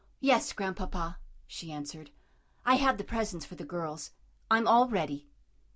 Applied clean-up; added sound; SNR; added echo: none; none; none; none.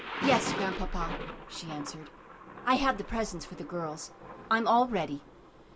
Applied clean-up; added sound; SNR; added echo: none; Thunder; 8 dB; none.